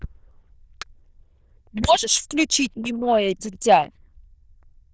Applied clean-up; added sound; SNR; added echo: neural diffusion model UNIVERSE++.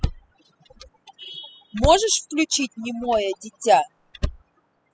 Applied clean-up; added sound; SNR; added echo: classical method spectral subtraction.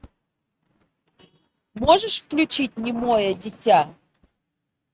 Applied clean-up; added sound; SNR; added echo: neural mask model RNNoise.